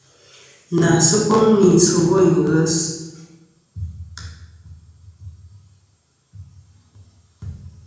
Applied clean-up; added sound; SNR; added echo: none; none; none; reverberation time 0.9 s.